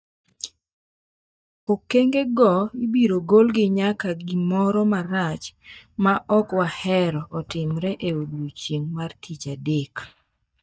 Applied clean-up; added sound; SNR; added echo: neural mask model DeepFilterNet 3.